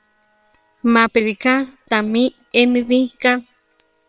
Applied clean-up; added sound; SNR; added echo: neural separator model SepFormer WHAM!.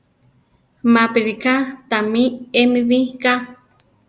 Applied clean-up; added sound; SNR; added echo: none; none; none; none.